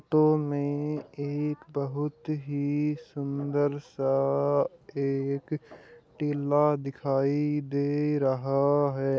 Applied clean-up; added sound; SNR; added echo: none; none; none; none.